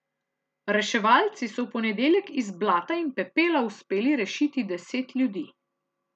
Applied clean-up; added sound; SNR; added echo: none; none; none; none.